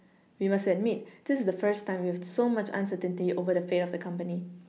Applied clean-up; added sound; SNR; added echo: none; none; none; none.